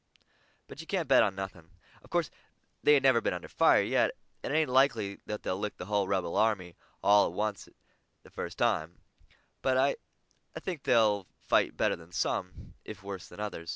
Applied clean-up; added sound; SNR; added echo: none; none; none; none.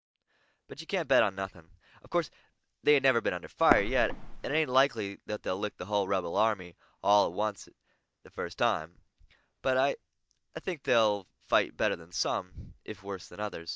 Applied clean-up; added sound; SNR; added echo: neural mask model DeepFilterNet 3.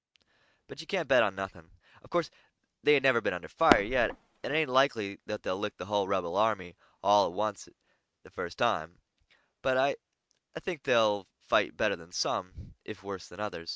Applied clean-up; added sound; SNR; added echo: neural mask model RNNoise.